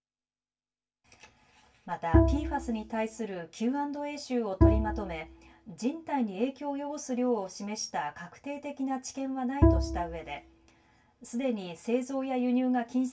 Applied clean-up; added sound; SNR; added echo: none; Bowed string instrument; -4 dB; reverberation time 0.2 s.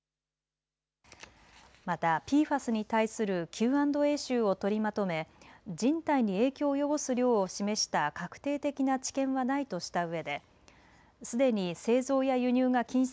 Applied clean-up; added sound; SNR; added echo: none; none; none; none.